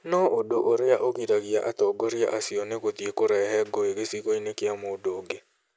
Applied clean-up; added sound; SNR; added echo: none; none; none; none.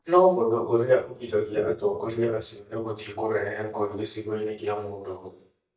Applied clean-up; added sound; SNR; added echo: neural mask model DeepFilterNet 3.